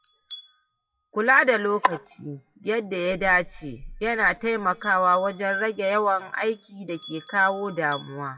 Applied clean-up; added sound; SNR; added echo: classical method WPE with log-MMSE.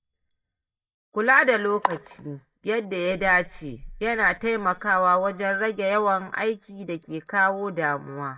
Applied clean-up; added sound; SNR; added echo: neural mask model DeepFilterNet 3.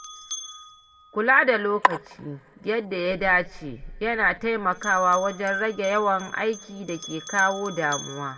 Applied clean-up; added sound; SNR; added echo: none; Bell; 16 dB; reverberation time 1.3 s.